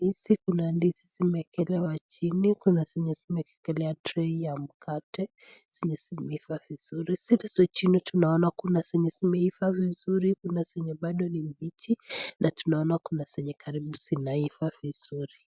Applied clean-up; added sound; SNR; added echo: none; none; none; none.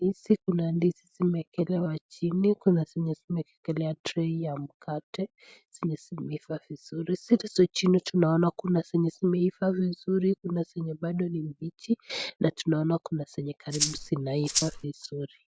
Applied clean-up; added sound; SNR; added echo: none; Rattle (instrument); 2 dB; none.